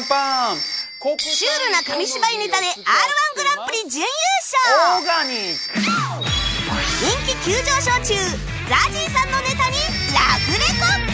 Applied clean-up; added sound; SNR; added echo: none; Telephone; 12 dB; none.